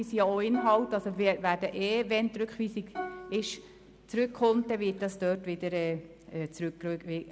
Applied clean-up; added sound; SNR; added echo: none; Plucked string instrument; 14 dB; none.